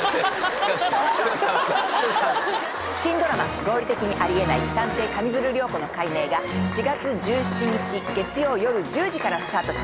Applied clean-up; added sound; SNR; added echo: none; Applause; 10 dB; none.